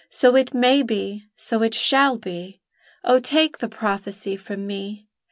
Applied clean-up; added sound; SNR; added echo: none; none; none; none.